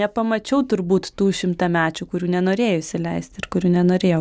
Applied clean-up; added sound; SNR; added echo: none; none; none; none.